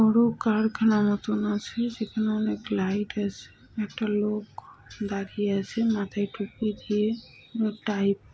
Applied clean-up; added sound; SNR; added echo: none; none; none; none.